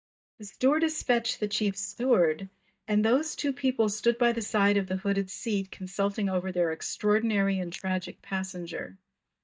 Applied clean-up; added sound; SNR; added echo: neural mask model DeepFilterNet 3.